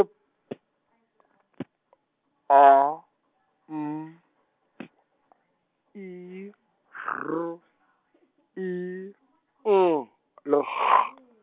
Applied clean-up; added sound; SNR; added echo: none; none; none; none.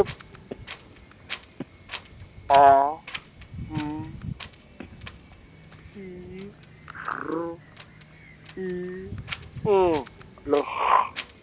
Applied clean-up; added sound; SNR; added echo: none; Wind; 14 dB; none.